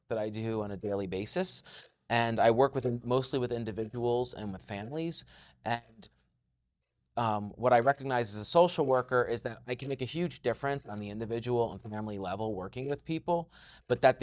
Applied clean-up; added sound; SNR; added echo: neural mask model DeepFilterNet 3.